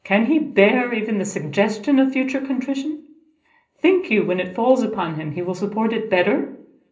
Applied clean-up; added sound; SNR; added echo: none; none; none; reverberation time 0.5 s.